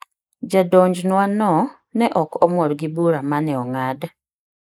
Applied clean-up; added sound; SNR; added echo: neural mask model Resemble Enhance denoiser.